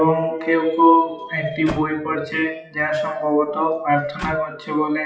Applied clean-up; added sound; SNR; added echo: classical method WPE with log-MMSE.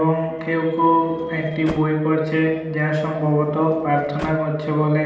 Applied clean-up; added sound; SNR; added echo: none; Sliding door; 18 dB; reverberation time 1.1 s.